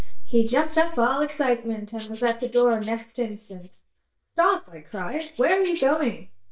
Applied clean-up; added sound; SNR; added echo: neural mask model DeepFilterNet 3.